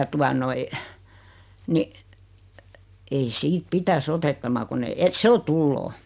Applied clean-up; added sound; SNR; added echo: none; none; none; none.